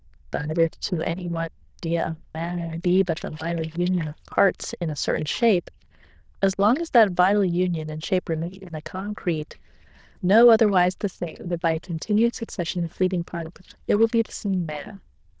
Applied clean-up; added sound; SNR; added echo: neural diffusion model UNIVERSE++.